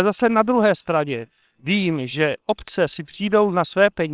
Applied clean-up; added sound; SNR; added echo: neural separator model SepFormer WHAMR!.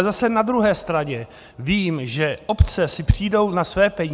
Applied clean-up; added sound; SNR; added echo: none; none; none; none.